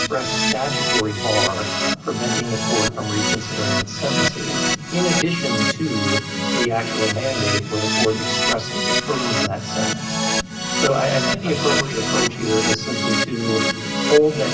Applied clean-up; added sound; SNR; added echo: none; Keyboard (musical); -1 dB; reverberation time 1.7 s.